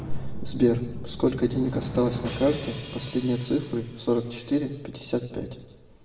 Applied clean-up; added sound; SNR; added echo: none; Drum; 13 dB; reverberation time 1.2 s.